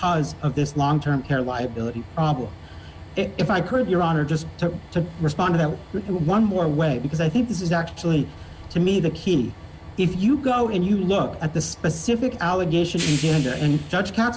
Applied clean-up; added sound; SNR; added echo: none; Train; 16 dB; none.